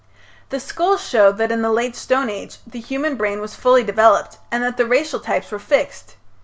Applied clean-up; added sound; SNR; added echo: none; none; none; none.